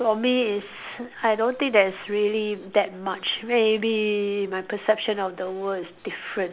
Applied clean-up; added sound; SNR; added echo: none; none; none; none.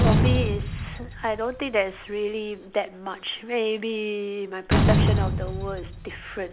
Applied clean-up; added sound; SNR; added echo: none; Slam; -3 dB; none.